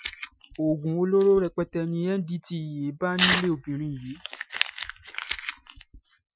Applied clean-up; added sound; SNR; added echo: classical method Wiener filter.